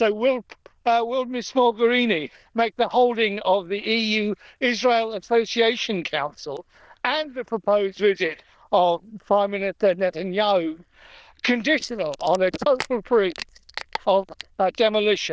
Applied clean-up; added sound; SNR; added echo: neural diffusion model UNIVERSE++.